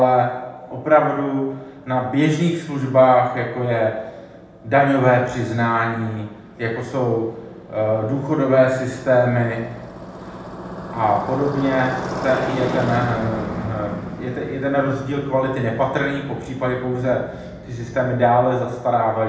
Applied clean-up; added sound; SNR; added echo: none; Motorcycle; 13 dB; reverberation time 0.8 s.